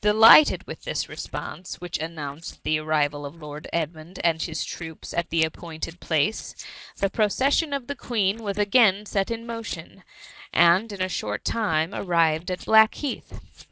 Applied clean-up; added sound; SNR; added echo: neural separator model SepFormer DNS4.